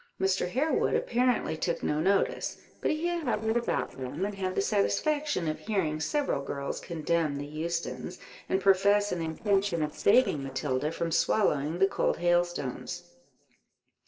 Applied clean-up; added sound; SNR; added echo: neural separator model SepFormer DNS4.